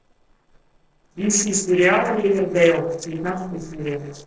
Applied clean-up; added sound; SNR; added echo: neural separator model SepFormer DNS4.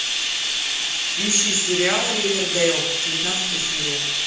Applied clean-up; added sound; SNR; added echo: none; Bathtub (filling or washing); -2 dB; reverberation time 0.9 s.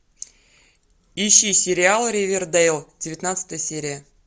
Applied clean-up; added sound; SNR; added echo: none; none; none; none.